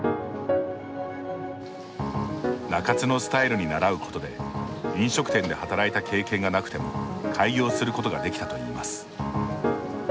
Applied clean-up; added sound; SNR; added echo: none; none; none; none.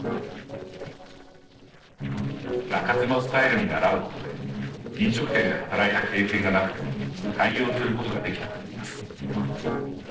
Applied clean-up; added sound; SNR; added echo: neural separator model SepFormer DNS4.